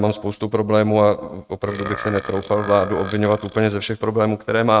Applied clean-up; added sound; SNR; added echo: neural mask model RNNoise.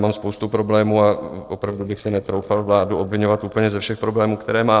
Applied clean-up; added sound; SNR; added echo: neural separator model SepFormer DNS4.